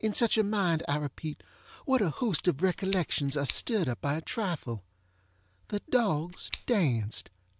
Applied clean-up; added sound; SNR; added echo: none; Scissors; 10 dB; none.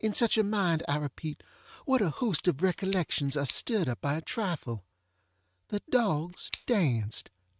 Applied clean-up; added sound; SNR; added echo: neural mask model RNNoise.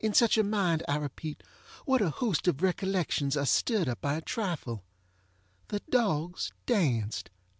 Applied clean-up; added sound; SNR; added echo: none; none; none; none.